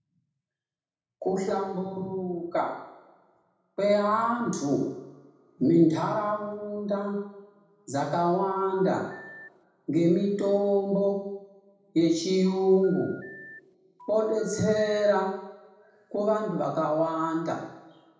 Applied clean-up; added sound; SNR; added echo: none; Telephone; 19 dB; reverberation time 0.8 s.